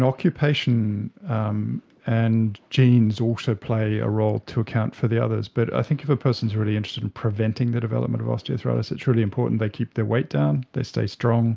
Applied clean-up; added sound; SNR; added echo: none; none; none; none.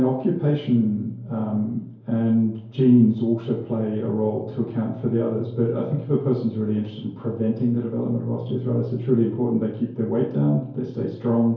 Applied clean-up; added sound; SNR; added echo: none; none; none; reverberation time 2.4 s.